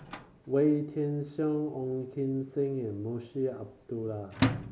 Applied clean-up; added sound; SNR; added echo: none; Microwave oven; 7 dB; none.